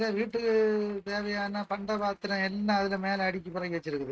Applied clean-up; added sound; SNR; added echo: neural mask model RNNoise.